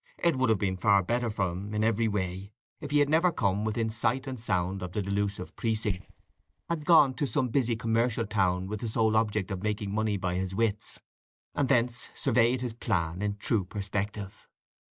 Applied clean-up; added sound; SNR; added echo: neural mask model DeepFilterNet 3.